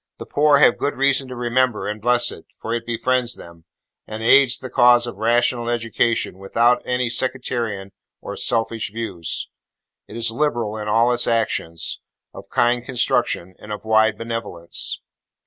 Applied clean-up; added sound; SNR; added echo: none; none; none; none.